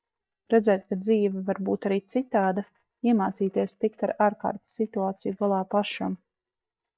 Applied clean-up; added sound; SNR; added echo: neural mask model DeepFilterNet 3.